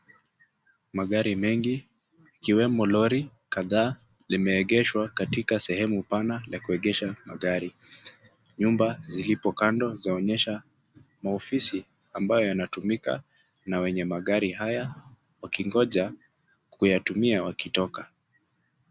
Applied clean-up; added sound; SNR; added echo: none; none; none; none.